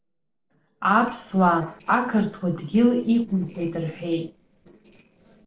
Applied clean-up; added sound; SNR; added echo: neural separator model SepFormer DNS4.